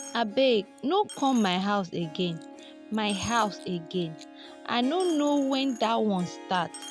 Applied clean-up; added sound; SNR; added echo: none; Harp + Coin (dropping); 16 dB; none.